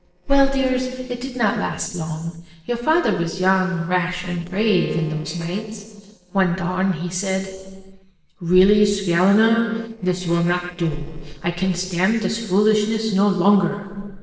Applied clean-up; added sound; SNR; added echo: neural separator model SepFormer DNS4.